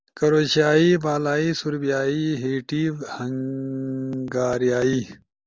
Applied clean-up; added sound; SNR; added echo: none; none; none; none.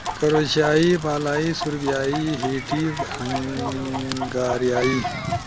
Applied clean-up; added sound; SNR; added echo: none; Crackle + Chicken, rooster; 7 dB; none.